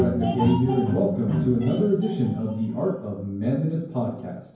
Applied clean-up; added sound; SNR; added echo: none; none; none; reverberation time 0.9 s.